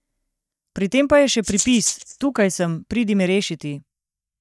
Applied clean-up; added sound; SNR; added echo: neural mask model DeepFilterNet 3.